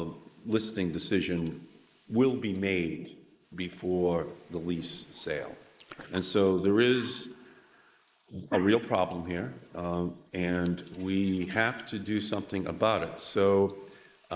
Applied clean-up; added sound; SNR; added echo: neural mask model Resemble Enhance denoiser.